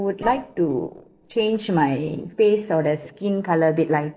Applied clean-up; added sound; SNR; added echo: neural separator model SepFormer DNS4.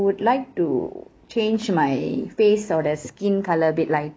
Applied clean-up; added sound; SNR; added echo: none; none; none; none.